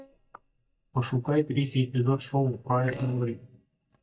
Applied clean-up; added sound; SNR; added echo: neural mask model DeepFilterNet 3.